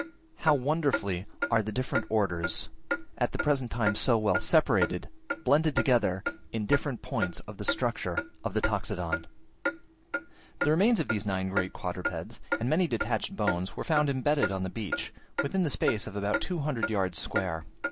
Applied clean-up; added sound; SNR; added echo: none; Clock; 7 dB; none.